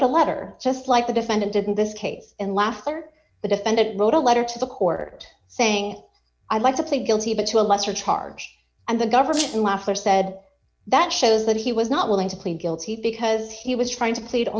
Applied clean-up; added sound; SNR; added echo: neural separator model SepFormer DNS4.